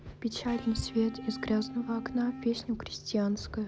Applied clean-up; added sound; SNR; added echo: none; Electric guitar / Bass guitar; 11 dB; none.